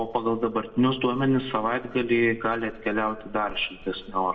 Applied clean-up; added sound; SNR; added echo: none; Writing; 19 dB; reverberation time 1.0 s.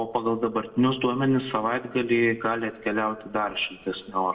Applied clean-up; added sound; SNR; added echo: neural separator model SepFormer DNS4.